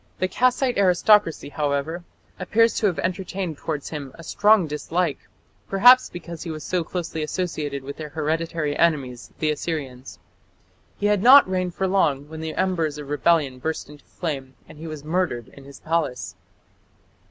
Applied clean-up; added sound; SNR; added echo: none; none; none; none.